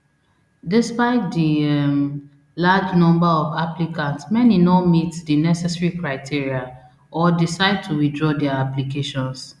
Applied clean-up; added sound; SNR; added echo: none; none; none; none.